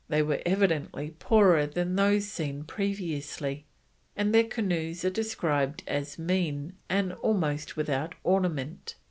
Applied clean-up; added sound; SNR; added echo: none; none; none; none.